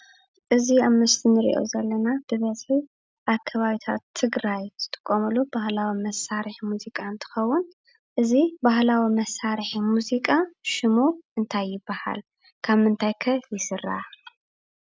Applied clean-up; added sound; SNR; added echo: none; none; none; none.